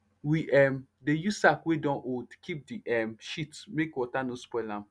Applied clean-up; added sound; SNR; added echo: none; none; none; none.